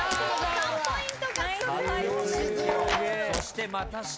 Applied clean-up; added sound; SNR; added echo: none; Shatter; 13 dB; none.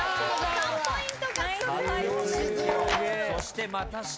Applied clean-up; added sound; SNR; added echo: none; none; none; none.